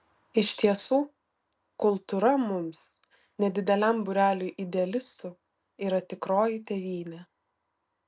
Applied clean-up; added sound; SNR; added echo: none; none; none; none.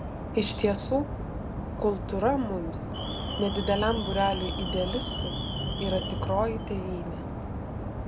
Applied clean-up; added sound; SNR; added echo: none; Alarm; 2 dB; none.